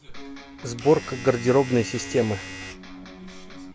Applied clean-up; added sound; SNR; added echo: none; Domestic sounds, home sounds + Electric guitar; 13 dB; none.